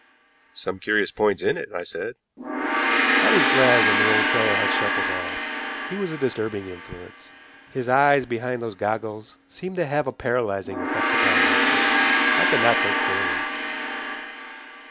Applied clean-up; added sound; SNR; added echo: none; Gong; -2 dB; none.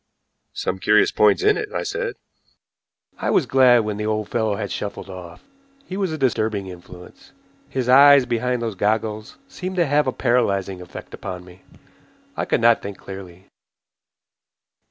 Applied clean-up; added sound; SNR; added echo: none; none; none; none.